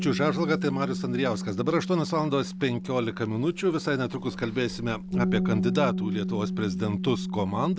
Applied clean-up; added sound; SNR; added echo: none; Bass guitar; 4 dB; none.